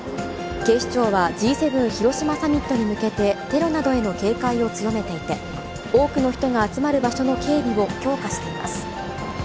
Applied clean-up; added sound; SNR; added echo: none; none; none; none.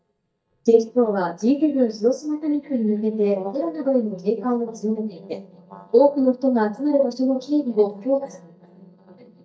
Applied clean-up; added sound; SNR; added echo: neural mask model DeepFilterNet 3.